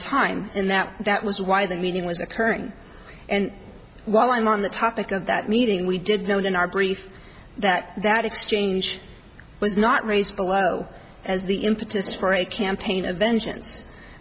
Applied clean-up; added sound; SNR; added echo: none; none; none; none.